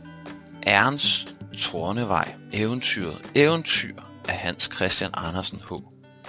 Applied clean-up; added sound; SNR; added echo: none; Acoustic guitar; 16 dB; none.